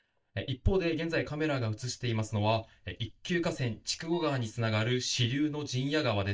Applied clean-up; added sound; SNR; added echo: neural mask model DeepFilterNet 3.